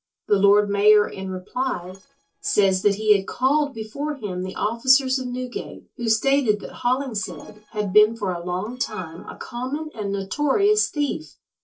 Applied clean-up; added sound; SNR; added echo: neural separator model SepFormer DNS4.